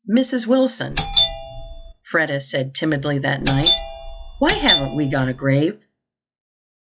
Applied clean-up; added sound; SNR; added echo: classical method log-MMSE.